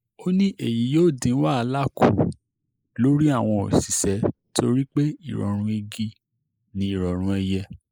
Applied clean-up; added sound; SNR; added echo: neural mask model Resemble Enhance denoiser.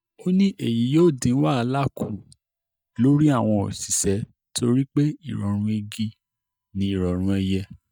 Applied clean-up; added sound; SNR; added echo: neural mask model DeepFilterNet 3.